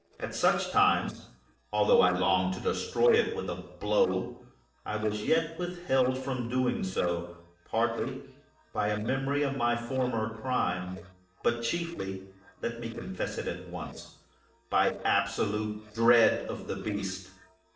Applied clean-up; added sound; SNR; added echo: neural separator model SepFormer DNS4.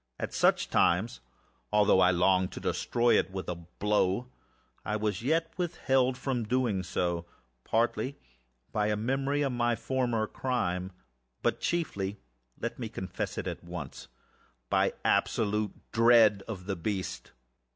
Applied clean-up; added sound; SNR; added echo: none; none; none; none.